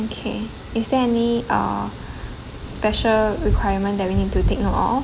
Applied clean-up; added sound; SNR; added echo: none; Engine; 16 dB; none.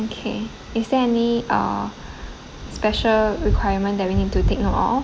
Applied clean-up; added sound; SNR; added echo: none; none; none; none.